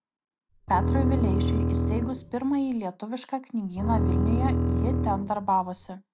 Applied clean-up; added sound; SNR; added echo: none; Bowed string instrument; -3 dB; none.